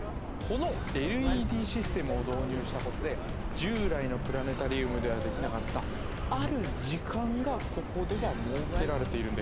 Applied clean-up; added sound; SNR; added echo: none; Car; 0 dB; none.